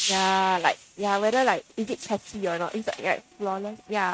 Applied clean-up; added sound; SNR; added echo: neural mask model RNNoise.